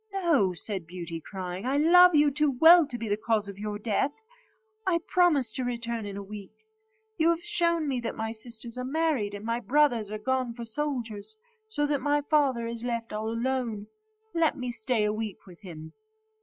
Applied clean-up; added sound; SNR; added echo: classical method log-MMSE.